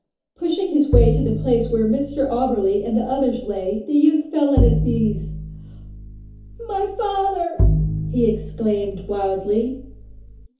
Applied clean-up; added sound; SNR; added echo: none; Bowed string instrument; 2 dB; reverberation time 0.5 s.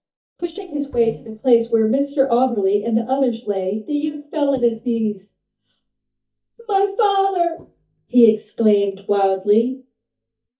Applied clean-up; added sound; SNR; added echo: neural mask model DeepFilterNet 3.